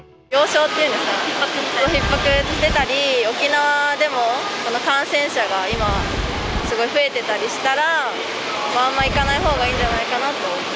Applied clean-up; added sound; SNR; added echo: none; Wind; 5 dB; none.